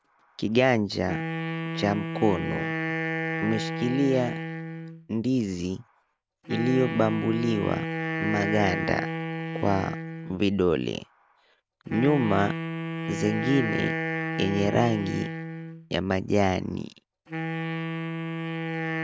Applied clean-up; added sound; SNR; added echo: none; Wind instrument, woodwind instrument; 4 dB; none.